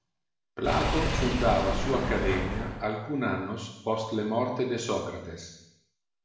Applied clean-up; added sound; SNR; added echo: none; Engine / Car; -1 dB; reverberation time 0.9 s.